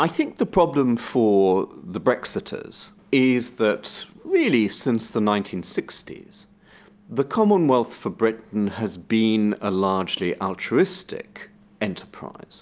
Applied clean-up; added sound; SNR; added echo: none; none; none; none.